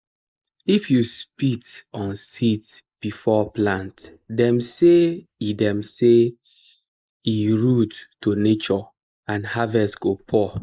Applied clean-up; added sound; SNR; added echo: neural mask model Resemble Enhance denoiser.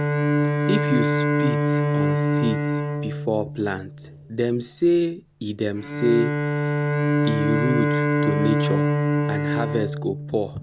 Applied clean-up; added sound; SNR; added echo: none; Bowed string instrument; -3 dB; none.